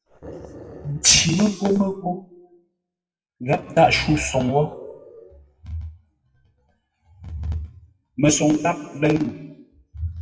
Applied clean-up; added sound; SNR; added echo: classical method WPE with log-MMSE.